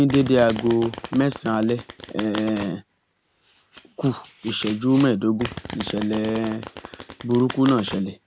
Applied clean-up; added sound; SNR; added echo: none; Domestic sounds, home sounds; 13 dB; none.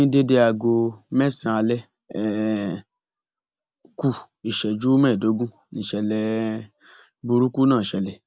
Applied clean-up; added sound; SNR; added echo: none; none; none; none.